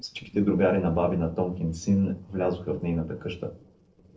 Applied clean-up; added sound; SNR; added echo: neural separator model SepFormer DNS4.